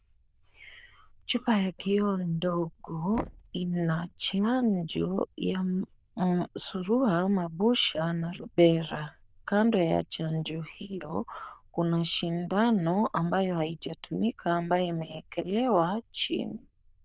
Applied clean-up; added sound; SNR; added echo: neural diffusion model UNIVERSE++.